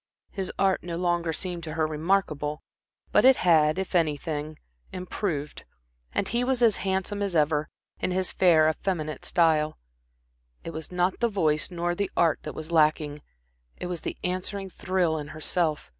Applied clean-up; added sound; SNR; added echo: none; none; none; none.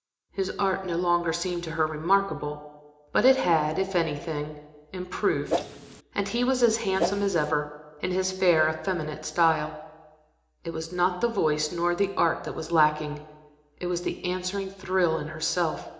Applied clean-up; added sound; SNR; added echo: none; Whoosh, swoosh, swish; 4 dB; reverberation time 0.8 s.